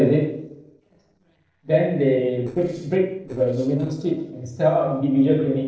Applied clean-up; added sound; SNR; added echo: neural separator model SepFormer DNS4.